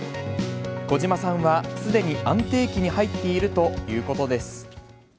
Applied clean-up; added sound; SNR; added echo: none; none; none; none.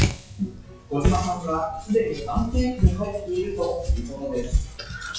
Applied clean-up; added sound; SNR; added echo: classical method WPE with log-MMSE.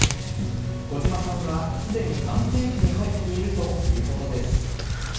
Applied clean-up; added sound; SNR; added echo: none; Tearing; -2 dB; reverberation time 1.0 s.